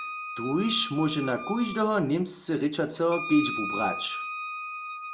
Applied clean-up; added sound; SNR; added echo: none; Wind instrument, woodwind instrument; 8 dB; none.